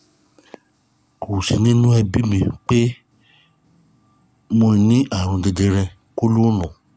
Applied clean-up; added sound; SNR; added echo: none; none; none; none.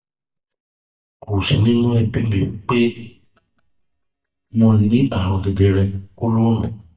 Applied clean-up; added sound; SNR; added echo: neural mask model DeepFilterNet 3.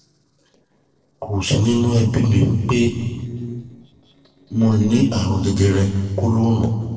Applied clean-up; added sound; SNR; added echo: neural separator model SepFormer DNS4.